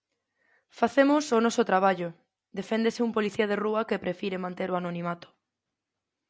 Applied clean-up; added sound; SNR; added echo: none; none; none; none.